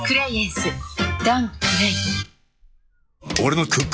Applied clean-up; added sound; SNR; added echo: classical method log-MMSE.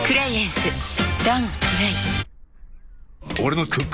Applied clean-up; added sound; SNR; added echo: none; Gull, seagull; 20 dB; none.